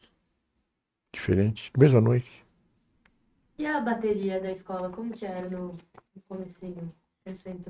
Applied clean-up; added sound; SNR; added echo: neural mask model RNNoise.